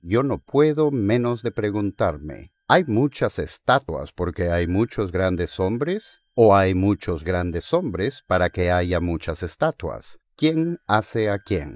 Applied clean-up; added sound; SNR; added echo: neural mask model DeepFilterNet 3.